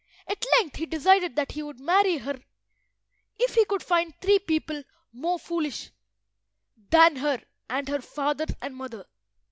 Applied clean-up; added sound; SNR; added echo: none; none; none; none.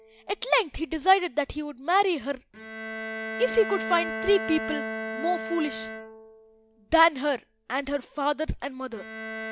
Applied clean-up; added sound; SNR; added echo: none; Bowed string instrument; 9 dB; none.